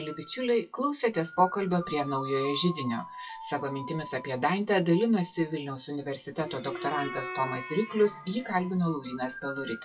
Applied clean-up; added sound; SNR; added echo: classical method WPE with log-MMSE.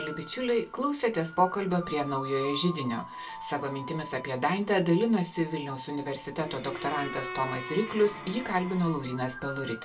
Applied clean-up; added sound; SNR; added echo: none; Bowed string instrument; 11 dB; reverberation time 0.2 s.